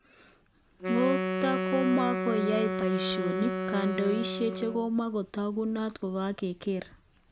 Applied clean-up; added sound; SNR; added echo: none; Wind instrument, woodwind instrument; 3 dB; none.